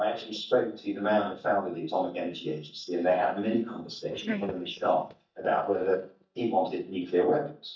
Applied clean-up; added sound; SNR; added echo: neural mask model DeepFilterNet 3.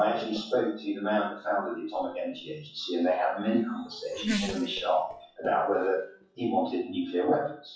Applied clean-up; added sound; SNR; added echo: classical method WPE with log-MMSE.